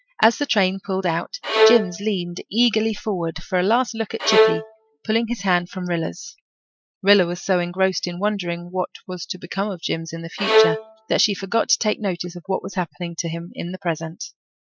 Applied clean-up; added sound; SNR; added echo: classical method spectral subtraction.